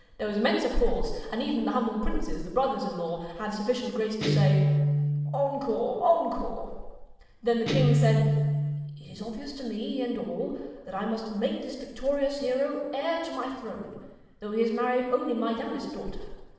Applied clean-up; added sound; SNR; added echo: none; Guitar; -1 dB; reverberation time 1.2 s.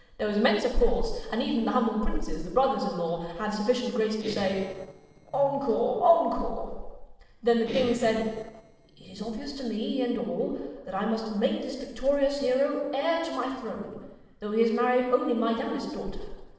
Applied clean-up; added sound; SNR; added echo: neural separator model SepFormer DNS4.